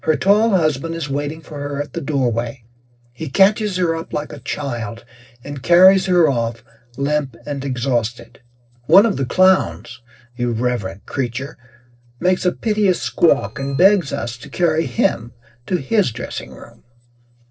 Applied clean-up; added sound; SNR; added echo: neural separator model SepFormer DNS4.